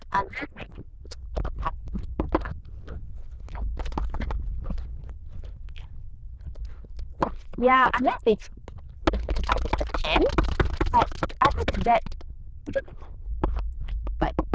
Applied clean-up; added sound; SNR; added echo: neural diffusion model UNIVERSE++.